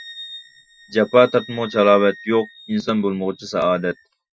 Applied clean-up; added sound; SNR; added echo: classical method Wiener filter.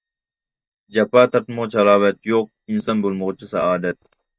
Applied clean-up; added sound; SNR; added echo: neural mask model DeepFilterNet 3.